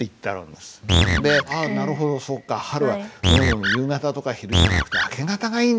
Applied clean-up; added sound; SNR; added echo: none; Animal; -3 dB; none.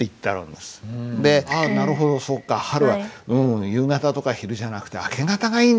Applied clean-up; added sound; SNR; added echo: none; none; none; none.